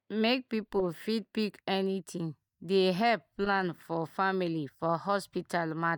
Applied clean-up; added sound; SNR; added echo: neural mask model DeepFilterNet 3.